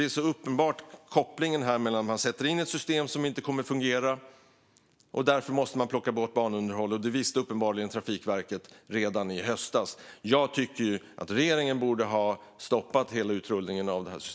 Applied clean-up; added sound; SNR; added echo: none; none; none; none.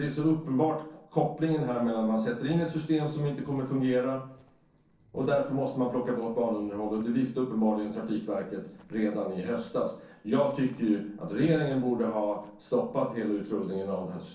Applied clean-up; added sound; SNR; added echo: neural separator model SepFormer DNS4.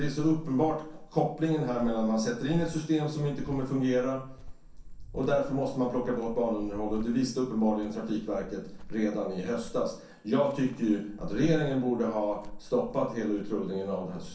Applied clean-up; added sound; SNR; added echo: none; Cricket; 12 dB; reverberation time 0.6 s.